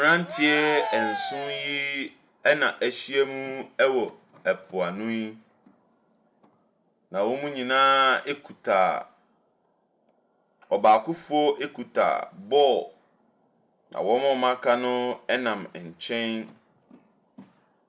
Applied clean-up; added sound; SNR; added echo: none; Cheering; 6 dB; none.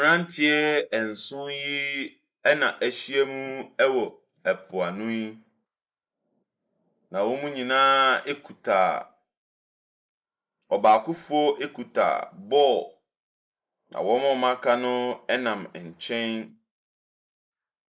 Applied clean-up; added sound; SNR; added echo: neural mask model Resemble Enhance denoiser.